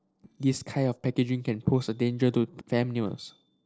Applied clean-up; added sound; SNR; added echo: neural separator model SepFormer DNS4.